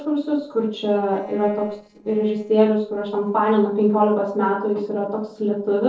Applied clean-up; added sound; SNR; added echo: neural separator model SepFormer DNS4.